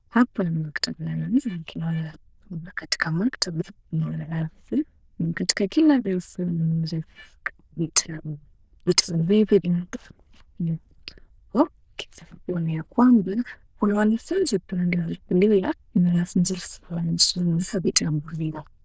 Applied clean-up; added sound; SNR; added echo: neural diffusion model UNIVERSE++.